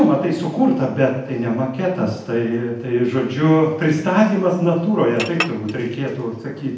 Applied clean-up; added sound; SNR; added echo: none; Chink, clink; 10 dB; reverberation time 0.9 s.